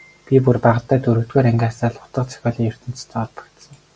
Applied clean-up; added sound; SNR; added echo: none; none; none; none.